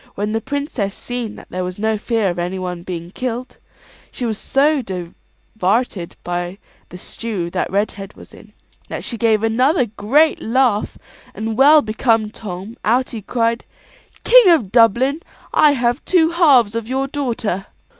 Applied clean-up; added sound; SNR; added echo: none; none; none; none.